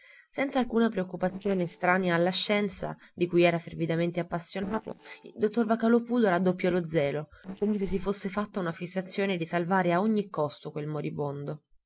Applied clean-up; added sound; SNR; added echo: neural separator model SepFormer DNS4.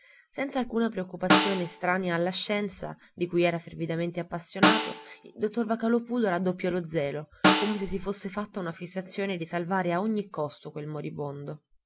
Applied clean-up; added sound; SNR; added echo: none; Snare drum; 0 dB; none.